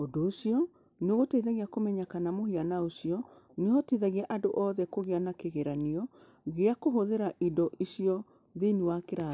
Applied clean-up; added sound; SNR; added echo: none; none; none; none.